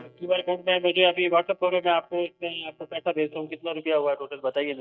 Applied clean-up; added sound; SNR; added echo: neural mask model DeepFilterNet 3.